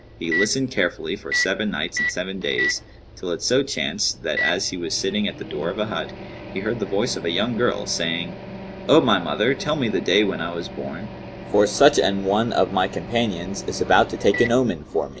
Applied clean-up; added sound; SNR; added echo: none; Microwave oven; 9 dB; none.